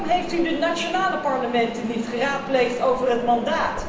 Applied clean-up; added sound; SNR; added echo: none; Mechanisms; 10 dB; reverberation time 0.8 s.